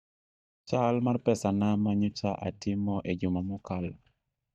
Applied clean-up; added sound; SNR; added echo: neural mask model DeepFilterNet 3.